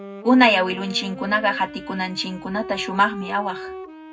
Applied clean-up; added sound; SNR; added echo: none; Wind instrument, woodwind instrument; 13 dB; reverberation time 0.3 s.